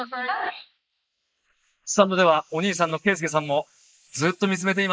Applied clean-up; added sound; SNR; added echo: neural mask model Resemble Enhance denoiser.